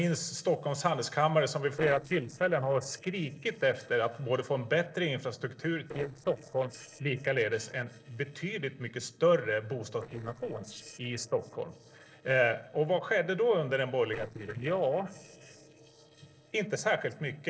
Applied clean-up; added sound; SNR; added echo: neural separator model SepFormer DNS4.